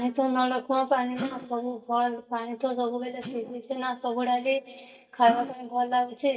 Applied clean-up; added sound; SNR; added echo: neural mask model DeepFilterNet 3.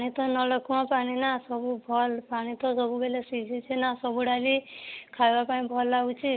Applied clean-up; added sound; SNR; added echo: none; none; none; none.